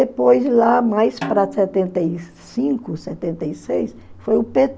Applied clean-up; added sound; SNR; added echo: none; Snare drum; 16 dB; none.